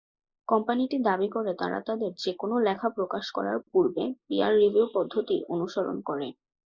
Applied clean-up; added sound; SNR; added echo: neural mask model Resemble Enhance denoiser.